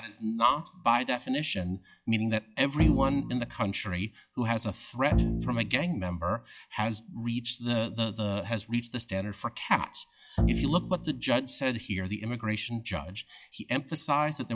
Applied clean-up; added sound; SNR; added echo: classical method log-MMSE.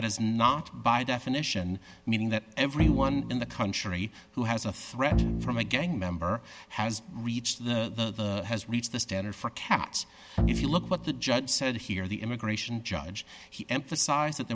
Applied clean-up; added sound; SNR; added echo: none; Bowed string instrument; 2 dB; none.